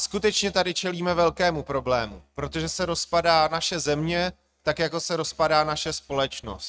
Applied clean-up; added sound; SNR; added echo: neural mask model RNNoise.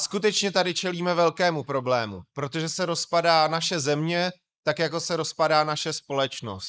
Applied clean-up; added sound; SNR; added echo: neural mask model Resemble Enhance denoiser.